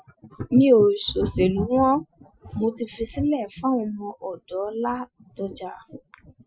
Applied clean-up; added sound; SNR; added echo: classical method Wiener filter.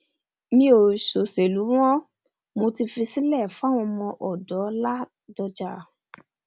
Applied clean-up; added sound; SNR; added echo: none; none; none; none.